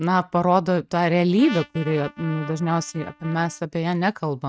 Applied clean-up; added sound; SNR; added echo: neural mask model RNNoise.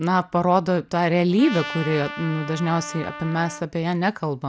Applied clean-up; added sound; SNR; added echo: none; Trumpet; 13 dB; none.